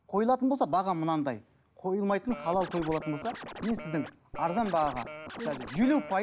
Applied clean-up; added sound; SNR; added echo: none; Scratching (performance technique); 12 dB; none.